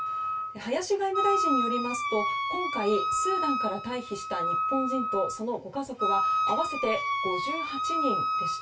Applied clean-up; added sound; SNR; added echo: none; Wind instrument, woodwind instrument; -2 dB; reverberation time 0.2 s.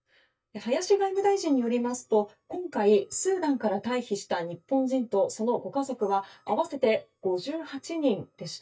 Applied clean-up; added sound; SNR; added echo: neural mask model DeepFilterNet 3.